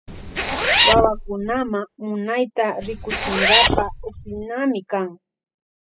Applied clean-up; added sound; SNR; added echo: classical method spectral subtraction.